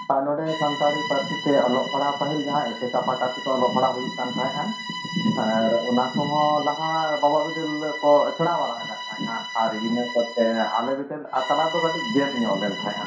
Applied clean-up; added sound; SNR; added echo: none; Bowed string instrument; 9 dB; reverberation time 0.5 s.